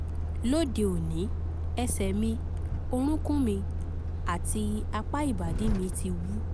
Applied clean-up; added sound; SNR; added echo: none; Truck; -1 dB; none.